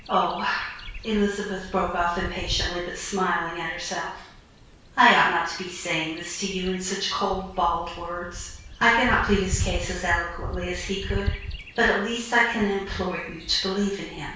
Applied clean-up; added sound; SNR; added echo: none; Bird vocalization, bird call, bird song; 10 dB; reverberation time 0.6 s.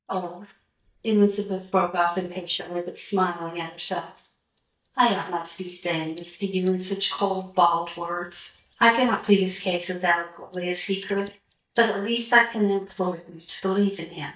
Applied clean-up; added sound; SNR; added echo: neural mask model DeepFilterNet 3.